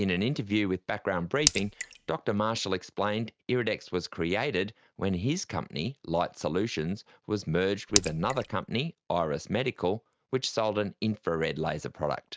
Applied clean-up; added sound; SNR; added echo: neural mask model RNNoise.